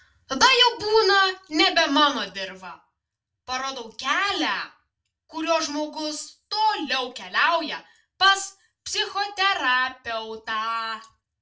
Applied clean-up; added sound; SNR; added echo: none; none; none; reverberation time 0.2 s.